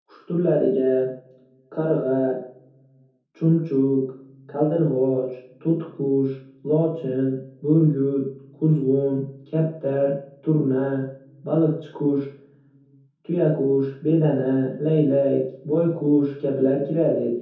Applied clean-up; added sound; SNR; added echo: none; none; none; reverberation time 0.6 s.